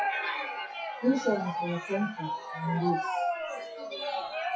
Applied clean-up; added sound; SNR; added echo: classical method WPE with log-MMSE.